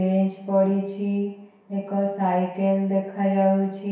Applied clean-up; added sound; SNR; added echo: none; none; none; reverberation time 0.7 s.